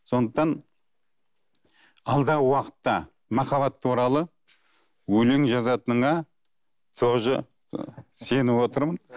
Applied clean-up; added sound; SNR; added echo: none; none; none; none.